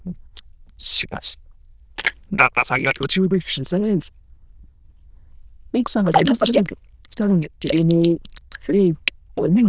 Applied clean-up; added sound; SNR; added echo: neural diffusion model UNIVERSE++.